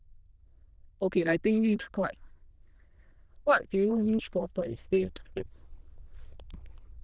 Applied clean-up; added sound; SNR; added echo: neural diffusion model UNIVERSE++.